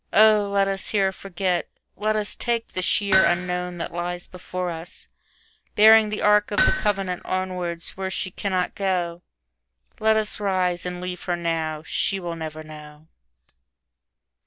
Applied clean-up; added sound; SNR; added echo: none; Hammer; 3 dB; none.